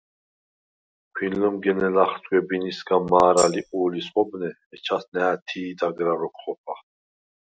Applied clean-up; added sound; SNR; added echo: none; Tambourine; 9 dB; none.